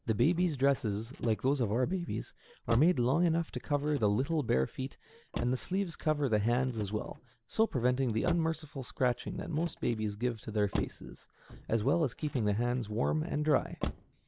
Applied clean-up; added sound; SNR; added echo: none; Motor vehicle (road); 14 dB; none.